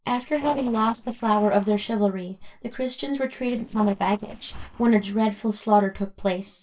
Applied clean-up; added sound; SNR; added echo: neural separator model SepFormer DNS4.